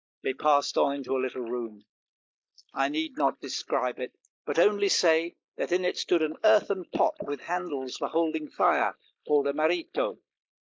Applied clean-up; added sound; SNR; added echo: neural mask model Resemble Enhance denoiser.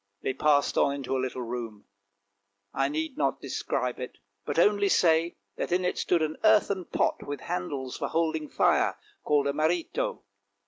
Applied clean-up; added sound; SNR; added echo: none; none; none; none.